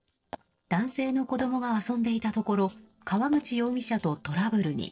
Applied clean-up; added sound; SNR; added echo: neural separator model SepFormer DNS4.